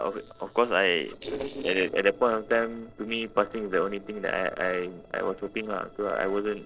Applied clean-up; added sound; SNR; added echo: neural separator model SepFormer DNS4.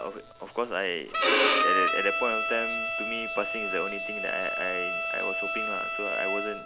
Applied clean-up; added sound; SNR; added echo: none; Bowed string instrument; -4 dB; none.